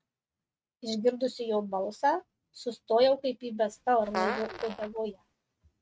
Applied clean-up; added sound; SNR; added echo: neural mask model RNNoise.